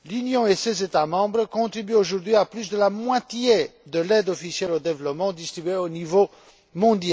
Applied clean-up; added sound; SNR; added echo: none; none; none; none.